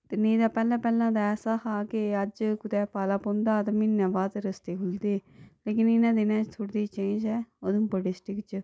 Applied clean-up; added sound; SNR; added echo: none; none; none; none.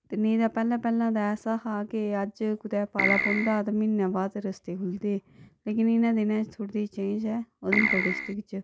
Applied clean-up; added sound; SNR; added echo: none; Keyboard (musical); -1 dB; none.